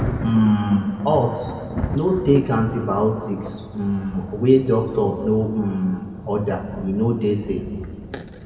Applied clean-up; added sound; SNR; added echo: none; Thunder; 11 dB; reverberation time 2.0 s.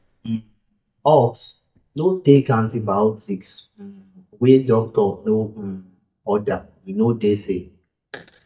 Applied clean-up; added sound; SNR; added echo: neural mask model DeepFilterNet 3.